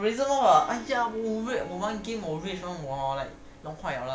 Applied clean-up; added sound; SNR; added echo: none; Harp; 19 dB; none.